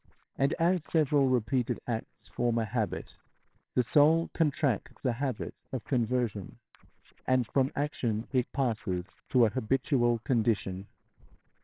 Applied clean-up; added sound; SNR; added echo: neural separator model SepFormer WHAMR!.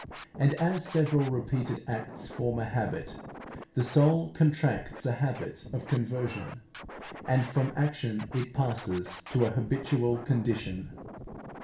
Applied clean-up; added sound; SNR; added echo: none; Scratching (performance technique); 14 dB; reverberation time 0.4 s.